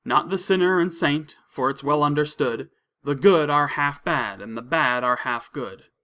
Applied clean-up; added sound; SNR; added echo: neural mask model Resemble Enhance denoiser.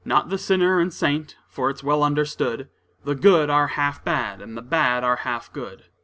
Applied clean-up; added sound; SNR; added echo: none; none; none; none.